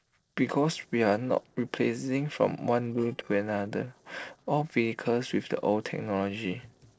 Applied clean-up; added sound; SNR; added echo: neural separator model SepFormer DNS4.